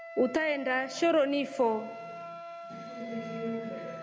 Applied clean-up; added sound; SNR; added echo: none; Wind instrument, woodwind instrument; 12 dB; none.